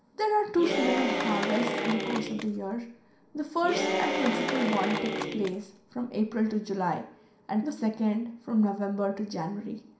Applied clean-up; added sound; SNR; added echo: none; Applause / Cheering; 2 dB; reverberation time 0.5 s.